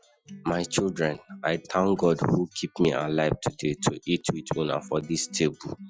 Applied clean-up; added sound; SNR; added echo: classical method Wiener filter.